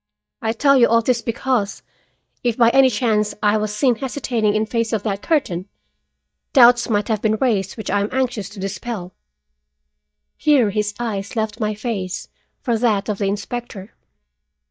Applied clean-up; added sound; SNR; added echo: neural mask model DeepFilterNet 3.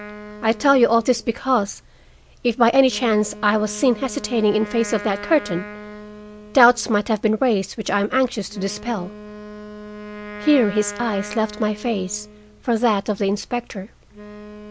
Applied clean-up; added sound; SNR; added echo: none; Wind instrument, woodwind instrument; 16 dB; none.